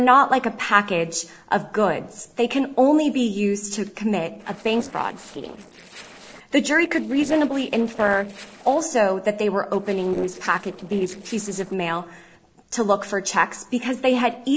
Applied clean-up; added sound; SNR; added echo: neural separator model SepFormer DNS4.